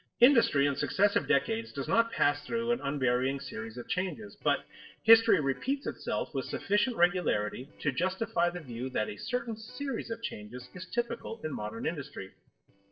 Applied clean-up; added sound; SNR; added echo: neural separator model SepFormer DNS4.